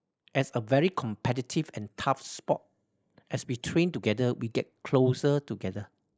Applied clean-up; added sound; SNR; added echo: neural mask model Resemble Enhance denoiser.